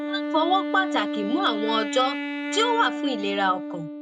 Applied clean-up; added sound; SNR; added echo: none; Wind instrument, woodwind instrument; 4 dB; none.